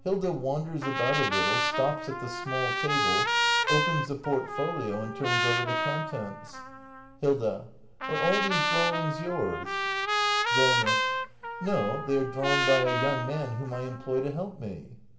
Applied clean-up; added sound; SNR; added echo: none; Trumpet; -1 dB; reverberation time 0.6 s.